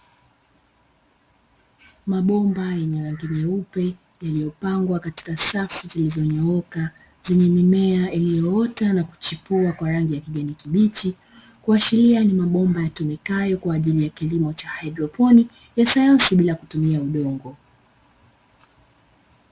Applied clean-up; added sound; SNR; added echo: none; none; none; none.